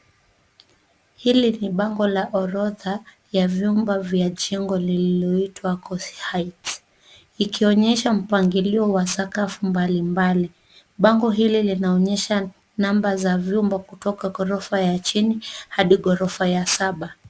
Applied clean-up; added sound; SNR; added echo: none; none; none; none.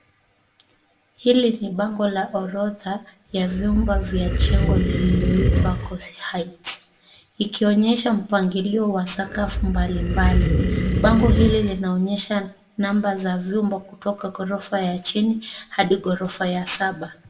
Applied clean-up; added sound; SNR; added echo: none; Animal; -2 dB; reverberation time 0.4 s.